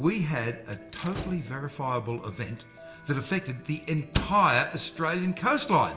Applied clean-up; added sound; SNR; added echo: none; Slam; 13 dB; reverberation time 0.9 s.